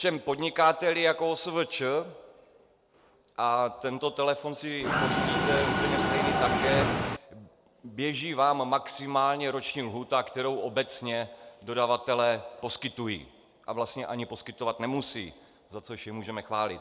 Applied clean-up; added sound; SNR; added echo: none; Mechanisms; -3 dB; none.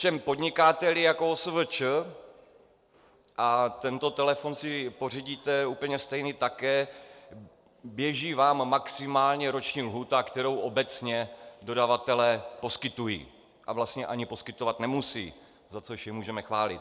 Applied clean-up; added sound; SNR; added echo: none; none; none; none.